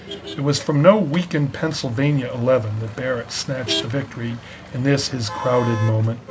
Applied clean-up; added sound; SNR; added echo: none; Motor vehicle (road); 13 dB; none.